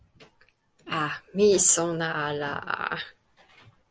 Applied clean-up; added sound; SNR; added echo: none; none; none; none.